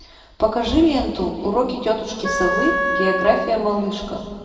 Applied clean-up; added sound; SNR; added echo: none; Wind instrument, woodwind instrument; 3 dB; reverberation time 2.0 s.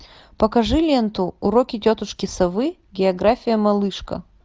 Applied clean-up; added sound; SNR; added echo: none; none; none; none.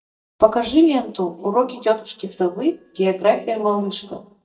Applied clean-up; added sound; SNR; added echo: neural mask model DeepFilterNet 3.